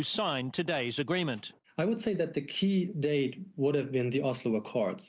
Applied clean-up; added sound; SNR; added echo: none; none; none; none.